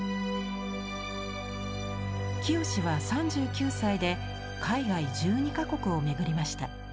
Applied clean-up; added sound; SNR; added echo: none; none; none; none.